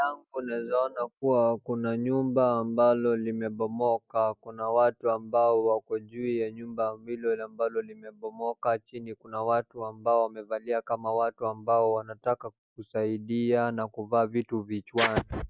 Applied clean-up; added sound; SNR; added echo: none; none; none; none.